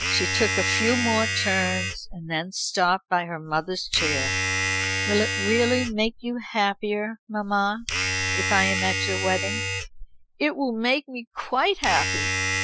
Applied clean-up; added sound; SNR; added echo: classical method Wiener filter.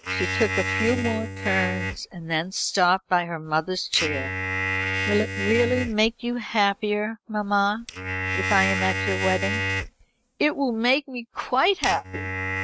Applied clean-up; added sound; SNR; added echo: neural mask model RNNoise.